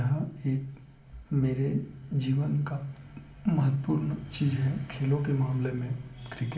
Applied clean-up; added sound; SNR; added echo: none; none; none; reverberation time 0.8 s.